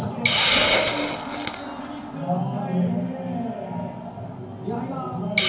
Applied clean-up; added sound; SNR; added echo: none; Hiss; 0 dB; reverberation time 0.9 s.